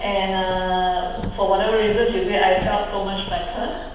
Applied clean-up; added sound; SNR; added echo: none; Car; 11 dB; reverberation time 1.1 s.